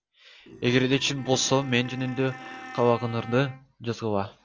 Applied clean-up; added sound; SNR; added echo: none; Burping, eructation + Wind instrument, woodwind instrument; 17 dB; none.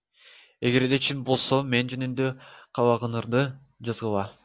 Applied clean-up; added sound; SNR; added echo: none; none; none; none.